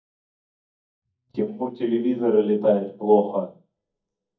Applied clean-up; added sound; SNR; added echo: neural mask model DeepFilterNet 3.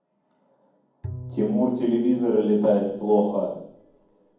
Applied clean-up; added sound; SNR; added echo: none; Bowed string instrument; 17 dB; reverberation time 1.2 s.